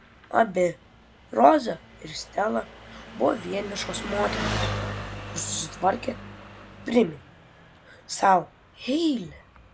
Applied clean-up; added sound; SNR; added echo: none; Engine; 10 dB; none.